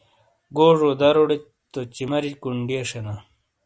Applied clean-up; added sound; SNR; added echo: none; none; none; none.